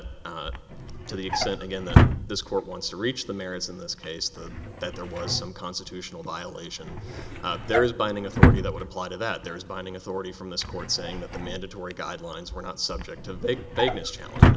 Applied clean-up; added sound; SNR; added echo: none; Drawer open or close; -4 dB; none.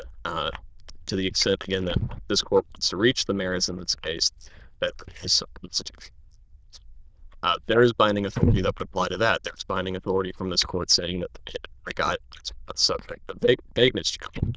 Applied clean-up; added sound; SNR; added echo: neural diffusion model UNIVERSE++.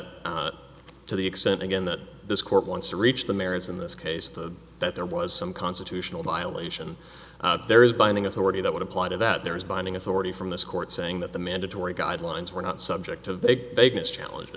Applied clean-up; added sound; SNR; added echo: none; none; none; none.